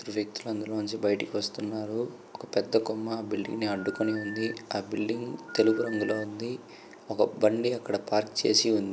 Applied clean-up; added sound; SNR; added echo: none; Telephone; 15 dB; none.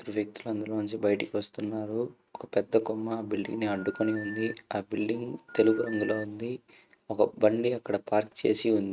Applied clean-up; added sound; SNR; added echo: neural mask model RNNoise.